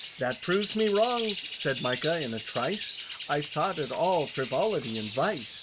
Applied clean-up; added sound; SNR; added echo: none; Bird; 10 dB; none.